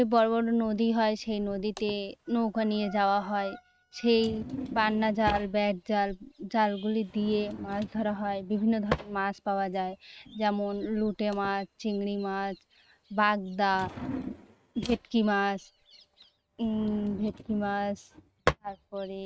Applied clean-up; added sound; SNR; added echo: neural mask model RNNoise.